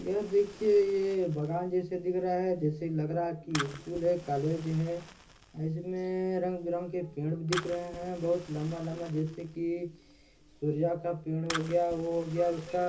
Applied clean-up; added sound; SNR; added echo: none; Fire; 15 dB; reverberation time 0.4 s.